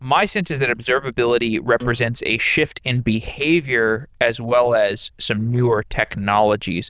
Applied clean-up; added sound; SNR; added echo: neural diffusion model UNIVERSE++.